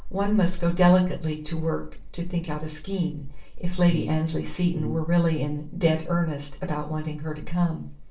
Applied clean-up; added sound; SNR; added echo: neural separator model SepFormer DNS4.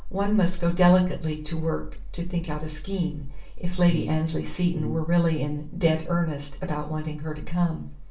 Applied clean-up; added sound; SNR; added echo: none; Brass instrument; 12 dB; reverberation time 0.3 s.